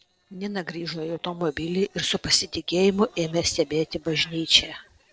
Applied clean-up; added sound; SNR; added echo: neural separator model SepFormer DNS4.